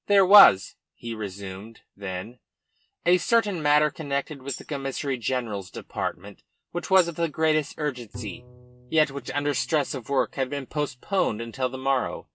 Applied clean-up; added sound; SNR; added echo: none; Tambourine + Bowed string instrument; 18 dB; none.